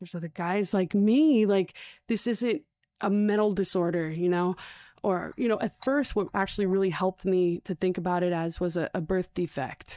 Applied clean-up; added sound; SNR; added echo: neural mask model DeepFilterNet 3.